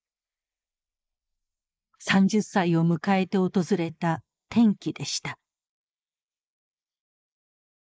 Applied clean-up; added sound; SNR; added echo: neural mask model Resemble Enhance denoiser.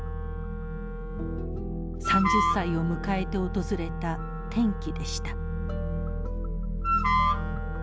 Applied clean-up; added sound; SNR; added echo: none; Wind instrument, woodwind instrument; 3 dB; none.